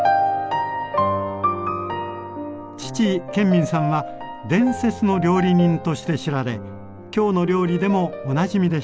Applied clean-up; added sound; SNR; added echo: none; none; none; none.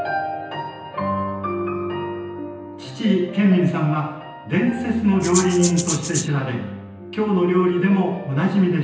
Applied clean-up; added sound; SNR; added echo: none; Rattle (instrument); 6 dB; reverberation time 0.9 s.